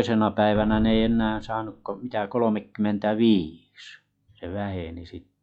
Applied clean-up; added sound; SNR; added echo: classical method log-MMSE.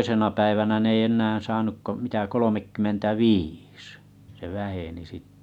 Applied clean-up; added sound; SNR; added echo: none; none; none; none.